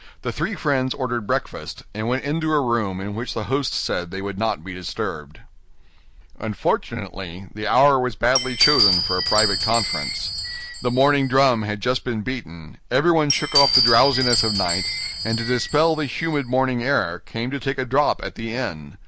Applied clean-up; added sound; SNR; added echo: none; Glass; 1 dB; none.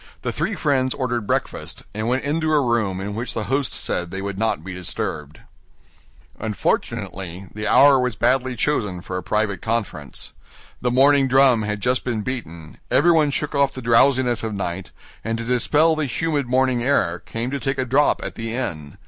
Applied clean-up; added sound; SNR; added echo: none; none; none; none.